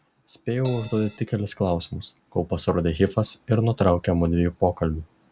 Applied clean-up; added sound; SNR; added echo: none; Crash cymbal; 15 dB; none.